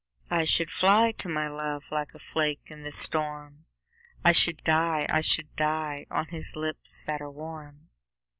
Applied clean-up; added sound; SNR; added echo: none; none; none; none.